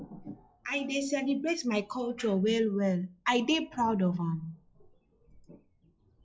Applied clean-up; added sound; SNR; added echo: classical method log-MMSE.